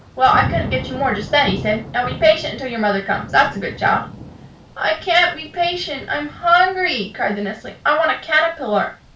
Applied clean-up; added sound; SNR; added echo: none; Thunder / Rain; 13 dB; reverberation time 0.3 s.